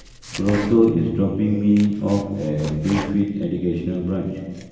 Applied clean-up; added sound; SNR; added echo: none; Domestic sounds, home sounds; 16 dB; reverberation time 1.3 s.